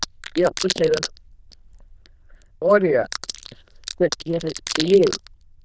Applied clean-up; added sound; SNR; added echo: neural diffusion model UNIVERSE++.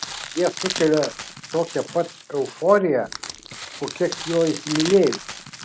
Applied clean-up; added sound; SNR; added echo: none; Crushing; 11 dB; none.